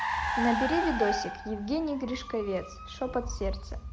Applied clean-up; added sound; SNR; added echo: none; Car; 2 dB; none.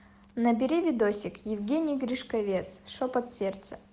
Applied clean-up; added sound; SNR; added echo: none; none; none; none.